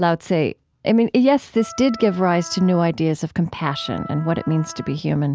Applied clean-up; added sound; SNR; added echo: none; Wind instrument, woodwind instrument; 19 dB; none.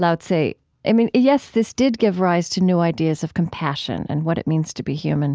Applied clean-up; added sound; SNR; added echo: none; none; none; none.